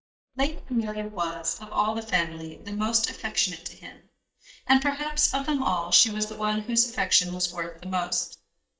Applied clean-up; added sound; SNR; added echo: neural mask model DeepFilterNet 3.